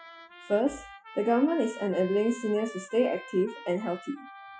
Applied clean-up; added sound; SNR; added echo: classical method Wiener filter.